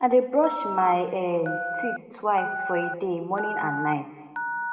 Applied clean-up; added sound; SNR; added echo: none; Telephone; 6 dB; reverberation time 1.7 s.